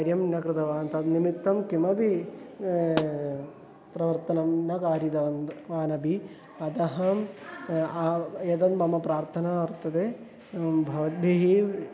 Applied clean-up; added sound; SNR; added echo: none; Explosion; 13 dB; none.